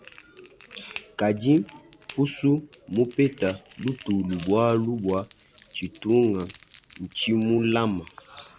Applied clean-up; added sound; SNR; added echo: none; Crackle; 18 dB; none.